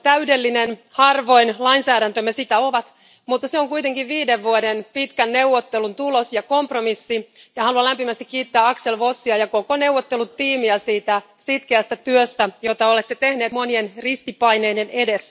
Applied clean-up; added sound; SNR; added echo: none; none; none; none.